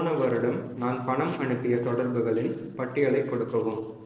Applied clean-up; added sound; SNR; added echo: neural separator model SepFormer DNS4.